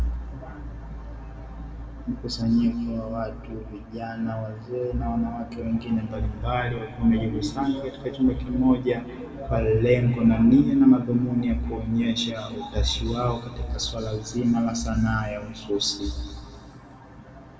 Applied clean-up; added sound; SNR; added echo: none; none; none; reverberation time 1.8 s.